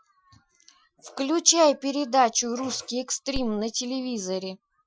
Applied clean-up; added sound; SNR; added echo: classical method Wiener filter.